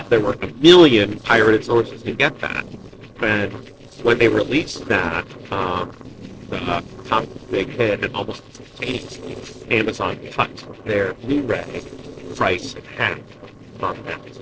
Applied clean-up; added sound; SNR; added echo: neural separator model SepFormer DNS4.